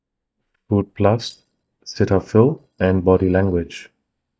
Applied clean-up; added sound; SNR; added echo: neural mask model DeepFilterNet 3.